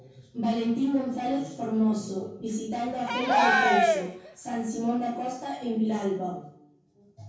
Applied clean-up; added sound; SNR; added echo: none; Cheering; -3 dB; reverberation time 0.6 s.